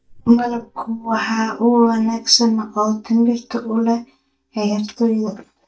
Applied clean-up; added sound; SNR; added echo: neural mask model DeepFilterNet 3.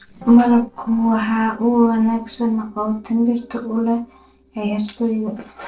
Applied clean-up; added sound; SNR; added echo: neural separator model SepFormer DNS4.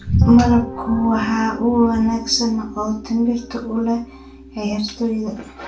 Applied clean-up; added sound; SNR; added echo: none; Piano; 15 dB; reverberation time 0.3 s.